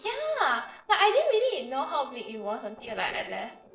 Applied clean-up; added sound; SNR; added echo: neural separator model SepFormer DNS4.